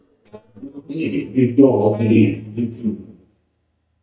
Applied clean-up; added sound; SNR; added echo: neural mask model DeepFilterNet 3.